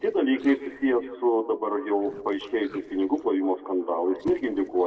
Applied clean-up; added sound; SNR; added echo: neural separator model SepFormer DNS4.